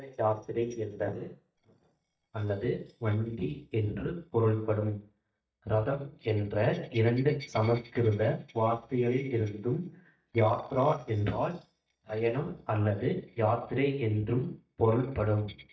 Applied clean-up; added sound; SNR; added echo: neural mask model DeepFilterNet 3.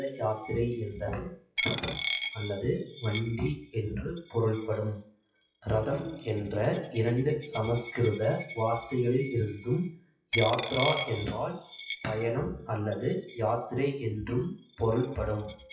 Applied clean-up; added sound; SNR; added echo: classical method WPE with log-MMSE.